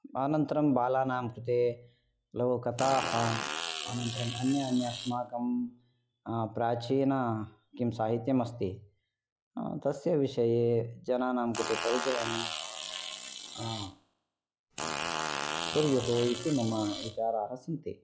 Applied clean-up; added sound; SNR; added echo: classical method log-MMSE.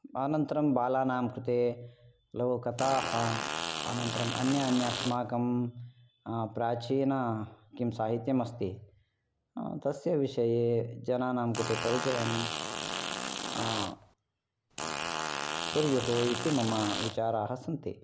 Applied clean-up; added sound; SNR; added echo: none; Fart; 4 dB; none.